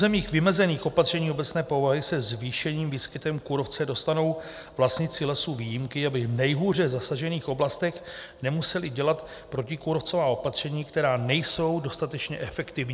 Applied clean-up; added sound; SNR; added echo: none; none; none; none.